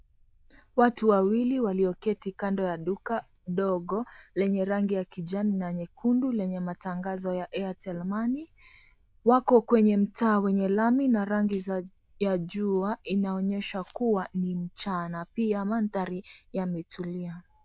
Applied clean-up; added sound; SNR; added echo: neural diffusion model UNIVERSE++.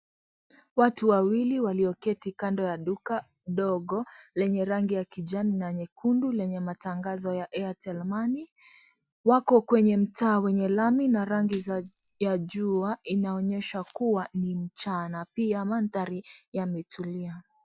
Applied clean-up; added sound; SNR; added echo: none; Tambourine; 11 dB; none.